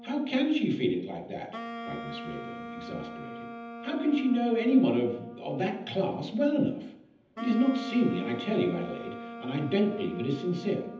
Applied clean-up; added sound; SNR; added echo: none; Wind instrument, woodwind instrument; 13 dB; reverberation time 0.8 s.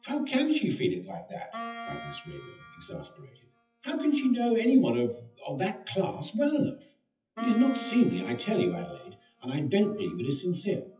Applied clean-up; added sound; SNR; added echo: classical method WPE with log-MMSE.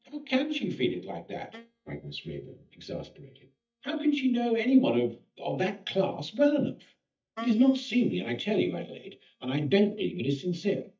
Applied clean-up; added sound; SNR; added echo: neural mask model DeepFilterNet 3.